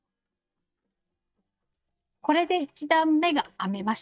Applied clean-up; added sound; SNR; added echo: neural mask model DeepFilterNet 3.